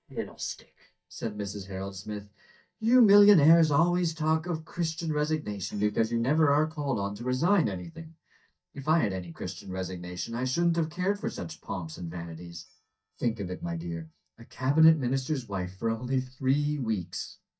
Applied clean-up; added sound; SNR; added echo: neural mask model DeepFilterNet 3.